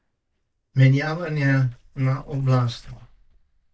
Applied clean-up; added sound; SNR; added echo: neural mask model DeepFilterNet 3.